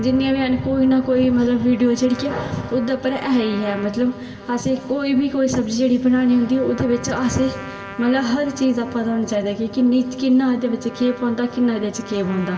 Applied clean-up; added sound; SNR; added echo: none; Trumpet; 19 dB; reverberation time 2.0 s.